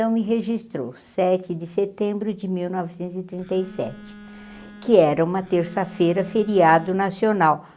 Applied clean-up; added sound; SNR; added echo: none; Telephone; 19 dB; none.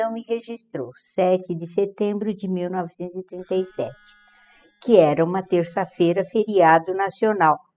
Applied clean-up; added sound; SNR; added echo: classical method spectral subtraction.